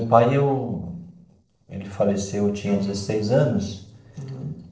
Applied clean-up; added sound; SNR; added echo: neural separator model SepFormer DNS4.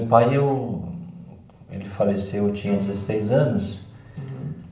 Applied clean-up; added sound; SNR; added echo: none; Acoustic guitar / Strum; 20 dB; reverberation time 0.6 s.